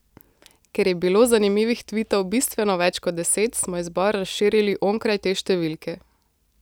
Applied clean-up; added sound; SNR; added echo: none; none; none; none.